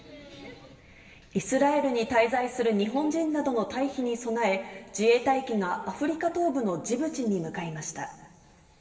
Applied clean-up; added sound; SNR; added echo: none; none; none; reverberation time 2.5 s.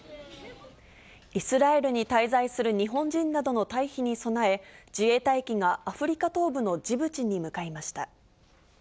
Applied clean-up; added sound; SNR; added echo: none; none; none; none.